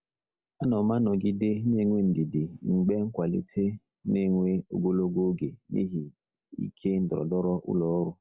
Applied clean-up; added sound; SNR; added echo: none; none; none; none.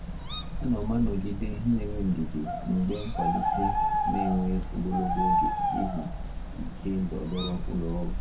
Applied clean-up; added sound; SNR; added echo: none; Bird; -1 dB; reverberation time 0.1 s.